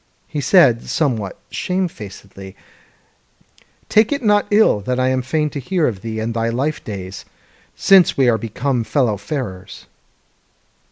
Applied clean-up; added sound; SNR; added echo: none; none; none; none.